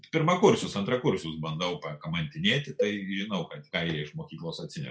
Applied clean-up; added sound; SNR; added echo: classical method log-MMSE.